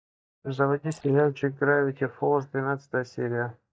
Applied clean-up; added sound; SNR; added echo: neural mask model DeepFilterNet 3.